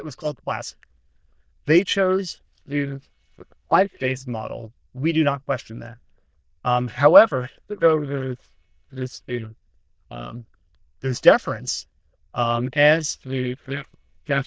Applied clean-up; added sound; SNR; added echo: neural diffusion model UNIVERSE++.